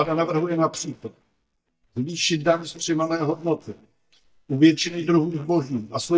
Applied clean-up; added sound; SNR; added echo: neural mask model DeepFilterNet 3.